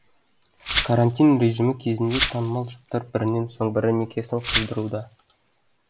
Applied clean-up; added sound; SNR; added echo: none; Glass; 2 dB; none.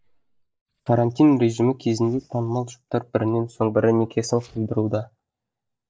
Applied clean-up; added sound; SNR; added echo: neural mask model DeepFilterNet 3.